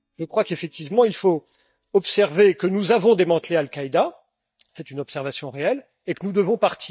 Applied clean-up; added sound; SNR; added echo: neural mask model DeepFilterNet 3.